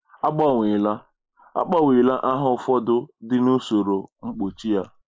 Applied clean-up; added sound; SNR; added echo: neural mask model Resemble Enhance denoiser.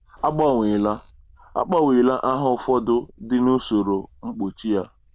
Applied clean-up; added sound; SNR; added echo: neural diffusion model UNIVERSE++.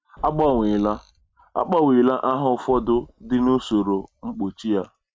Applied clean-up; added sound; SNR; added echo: neural mask model RNNoise.